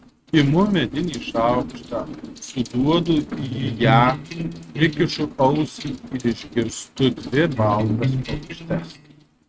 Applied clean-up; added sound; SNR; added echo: neural mask model RNNoise.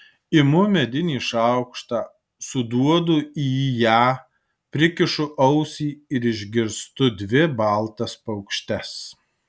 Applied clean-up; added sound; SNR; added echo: none; none; none; none.